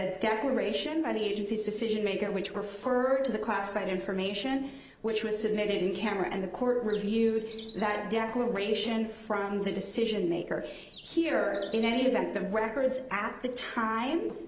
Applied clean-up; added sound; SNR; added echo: neural separator model SepFormer DNS4.